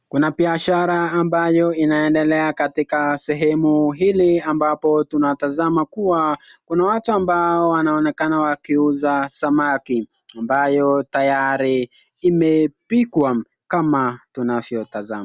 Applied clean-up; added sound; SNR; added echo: none; none; none; none.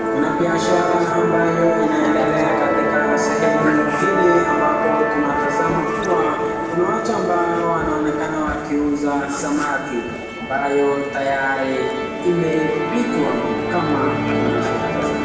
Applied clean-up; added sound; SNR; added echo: none; Musical instrument; 0 dB; reverberation time 1.1 s.